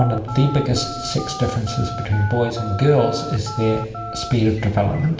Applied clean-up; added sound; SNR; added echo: none; Telephone; 12 dB; reverberation time 1.4 s.